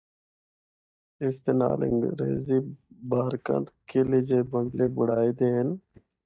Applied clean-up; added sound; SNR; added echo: neural mask model DeepFilterNet 3.